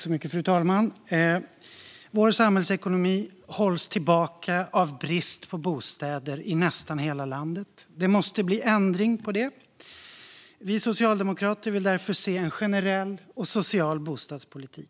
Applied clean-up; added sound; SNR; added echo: none; none; none; none.